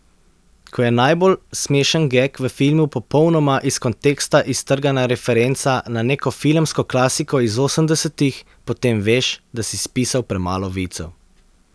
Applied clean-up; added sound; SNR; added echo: none; none; none; none.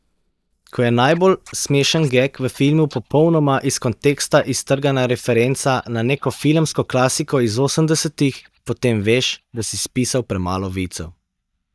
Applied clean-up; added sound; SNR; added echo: neural mask model DeepFilterNet 3.